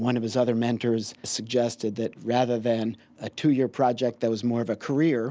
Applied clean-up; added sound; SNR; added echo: none; none; none; none.